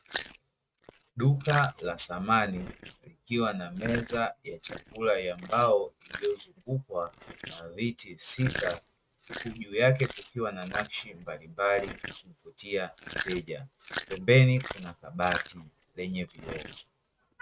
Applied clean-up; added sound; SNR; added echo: neural mask model RNNoise.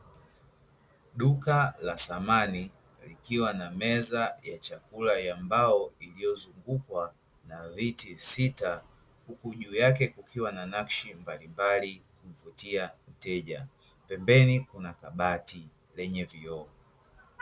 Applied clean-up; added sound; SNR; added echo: none; none; none; none.